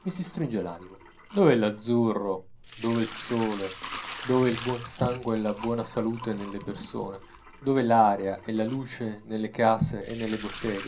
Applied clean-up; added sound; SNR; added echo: none; Sink (filling or washing) / Liquid; 15 dB; reverberation time 0.3 s.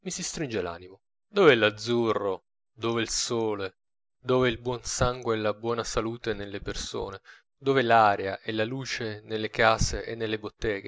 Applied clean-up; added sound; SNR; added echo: none; none; none; none.